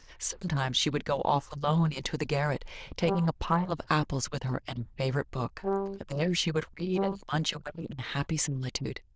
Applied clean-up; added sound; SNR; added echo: neural diffusion model UNIVERSE++.